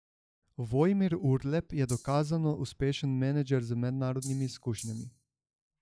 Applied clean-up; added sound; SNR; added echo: classical method log-MMSE.